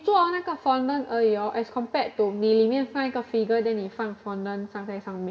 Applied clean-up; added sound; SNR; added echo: none; none; none; reverberation time 1.4 s.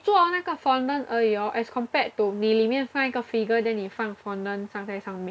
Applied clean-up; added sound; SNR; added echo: none; none; none; none.